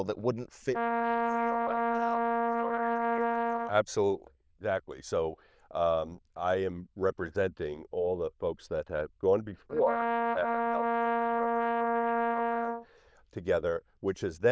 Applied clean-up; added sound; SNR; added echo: neural diffusion model UNIVERSE++.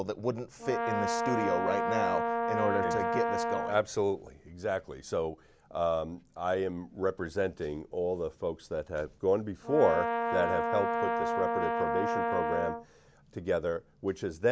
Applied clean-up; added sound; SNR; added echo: none; Brass instrument; -1 dB; none.